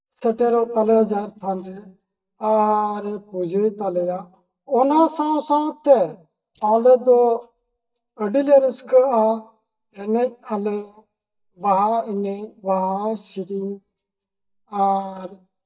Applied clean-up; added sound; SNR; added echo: neural mask model DeepFilterNet 3.